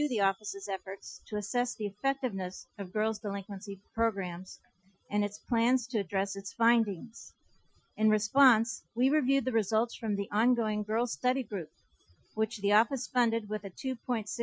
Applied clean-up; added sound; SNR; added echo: classical method Wiener filter.